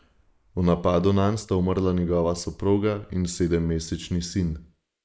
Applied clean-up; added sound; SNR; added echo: neural mask model Resemble Enhance denoiser.